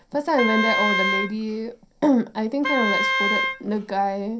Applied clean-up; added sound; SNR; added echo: none; Wind instrument, woodwind instrument; 2 dB; reverberation time 0.3 s.